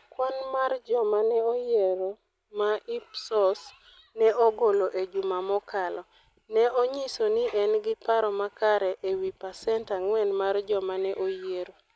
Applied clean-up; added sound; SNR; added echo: none; none; none; none.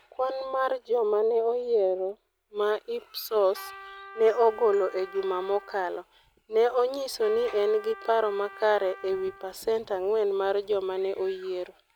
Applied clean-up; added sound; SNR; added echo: none; Trumpet; 19 dB; none.